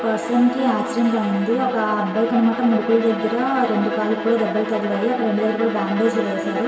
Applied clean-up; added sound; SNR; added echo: none; Bowed string instrument; 7 dB; reverberation time 1.4 s.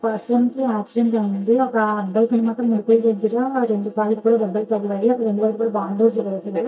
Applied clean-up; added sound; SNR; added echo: neural mask model DeepFilterNet 3.